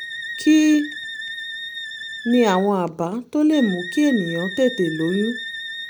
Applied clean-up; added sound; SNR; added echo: none; Wind instrument, woodwind instrument; 11 dB; none.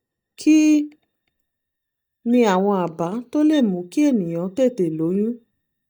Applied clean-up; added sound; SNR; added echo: neural mask model DeepFilterNet 3.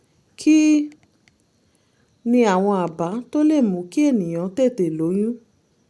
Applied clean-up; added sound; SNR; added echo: none; none; none; none.